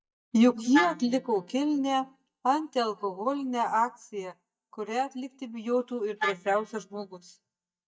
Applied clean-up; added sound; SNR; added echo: neural mask model DeepFilterNet 3.